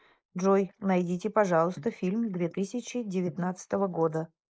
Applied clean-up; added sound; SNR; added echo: neural mask model Resemble Enhance denoiser.